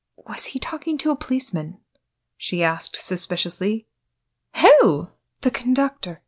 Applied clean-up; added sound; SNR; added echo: none; none; none; none.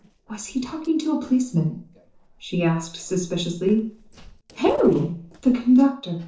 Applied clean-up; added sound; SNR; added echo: neural separator model SepFormer DNS4.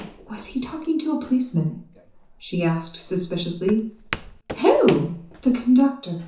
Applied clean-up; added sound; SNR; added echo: none; Walk, footsteps; 15 dB; reverberation time 0.6 s.